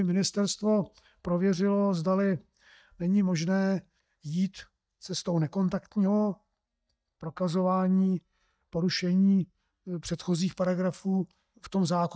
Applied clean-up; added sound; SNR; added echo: neural mask model DeepFilterNet 3.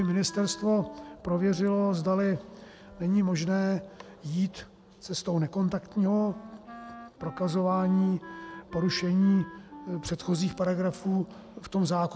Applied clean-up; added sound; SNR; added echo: none; Wind instrument, woodwind instrument; 19 dB; none.